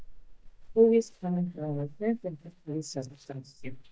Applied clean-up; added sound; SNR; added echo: neural mask model DeepFilterNet 3.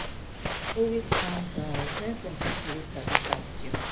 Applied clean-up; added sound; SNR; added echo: none; Walk, footsteps; -3 dB; reverberation time 0.3 s.